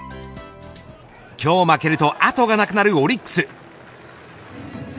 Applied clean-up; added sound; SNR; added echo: none; none; none; none.